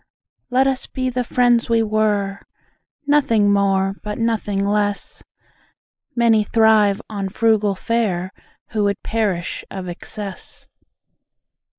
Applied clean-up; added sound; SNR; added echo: neural mask model Resemble Enhance denoiser.